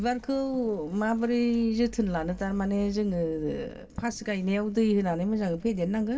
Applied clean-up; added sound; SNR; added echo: none; none; none; reverberation time 1.9 s.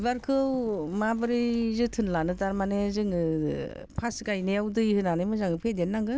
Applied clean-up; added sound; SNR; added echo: none; none; none; none.